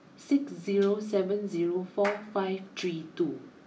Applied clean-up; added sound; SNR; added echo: none; Clapping; 15 dB; none.